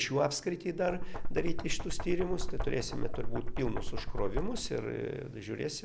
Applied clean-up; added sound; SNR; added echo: none; Knock; -2 dB; none.